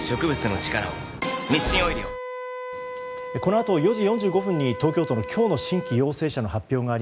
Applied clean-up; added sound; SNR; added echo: none; Wind instrument, woodwind instrument; 11 dB; none.